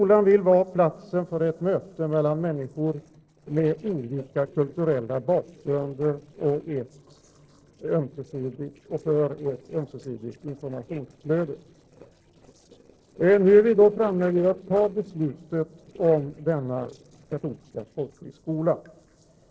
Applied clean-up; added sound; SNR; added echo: neural separator model SepFormer DNS4.